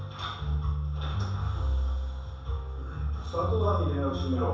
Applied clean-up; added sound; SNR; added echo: none; none; none; reverberation time 0.7 s.